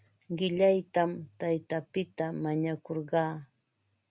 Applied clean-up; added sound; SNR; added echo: none; none; none; none.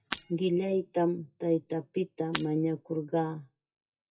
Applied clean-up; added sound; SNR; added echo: classical method WPE with log-MMSE.